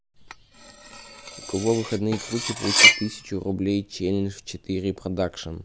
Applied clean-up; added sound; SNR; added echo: none; Cutlery, silverware; -3 dB; none.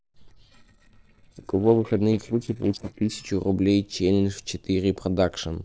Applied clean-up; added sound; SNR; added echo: neural separator model SepFormer DNS4.